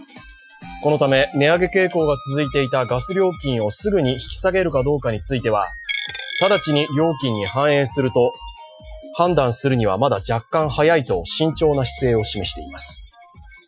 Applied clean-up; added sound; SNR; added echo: classical method Wiener filter.